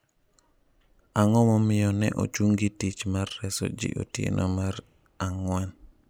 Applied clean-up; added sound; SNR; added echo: none; none; none; none.